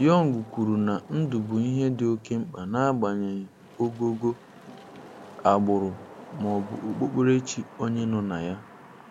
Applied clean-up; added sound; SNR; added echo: none; Wind / Rain; 20 dB; none.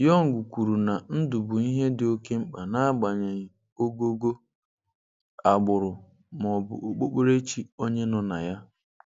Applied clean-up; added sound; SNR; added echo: none; none; none; none.